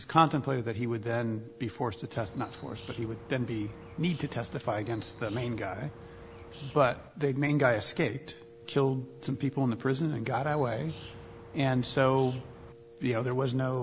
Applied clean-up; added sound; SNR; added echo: none; Bird + Wind instrument, woodwind instrument; 18 dB; none.